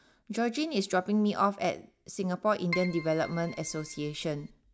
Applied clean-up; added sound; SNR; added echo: none; Keyboard (musical); 12 dB; none.